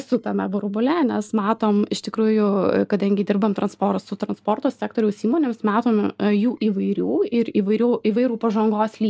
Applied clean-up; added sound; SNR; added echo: neural mask model DeepFilterNet 3.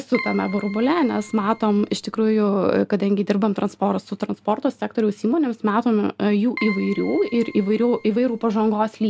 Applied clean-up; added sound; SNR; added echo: none; Keyboard (musical); 16 dB; none.